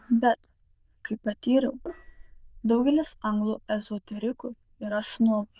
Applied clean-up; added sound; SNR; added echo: neural diffusion model UNIVERSE++.